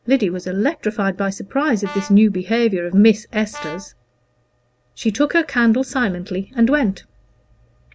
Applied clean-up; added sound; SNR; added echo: none; Brass instrument; 18 dB; none.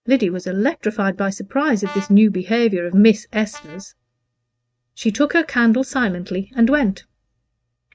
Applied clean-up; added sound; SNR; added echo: neural mask model RNNoise.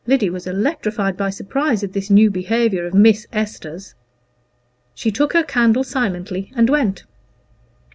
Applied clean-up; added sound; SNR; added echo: none; none; none; none.